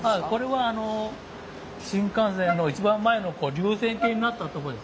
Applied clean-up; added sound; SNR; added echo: none; Wind instrument, woodwind instrument; 6 dB; none.